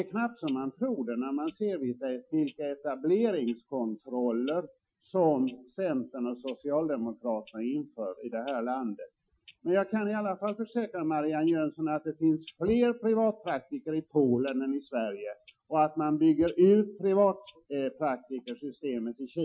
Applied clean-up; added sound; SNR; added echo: classical method Wiener filter.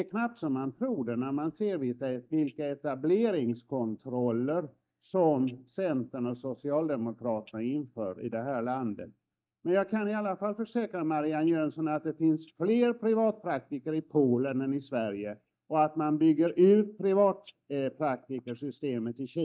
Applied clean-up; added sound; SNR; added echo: neural mask model DeepFilterNet 3.